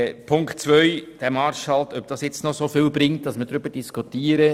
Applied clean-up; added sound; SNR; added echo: none; none; none; none.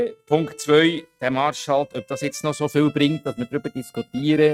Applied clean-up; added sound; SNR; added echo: neural mask model RNNoise.